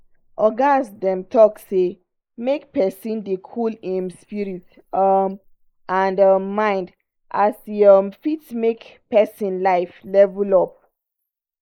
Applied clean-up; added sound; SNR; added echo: neural mask model Resemble Enhance denoiser.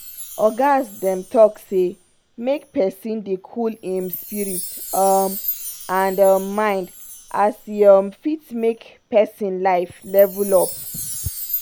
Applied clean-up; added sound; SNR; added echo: none; Chime; 13 dB; none.